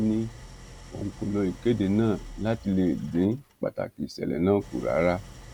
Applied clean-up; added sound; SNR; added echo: none; Idling; 18 dB; none.